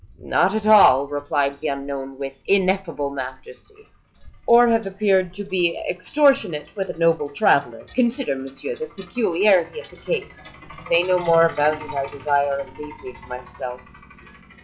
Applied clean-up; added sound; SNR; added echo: classical method log-MMSE.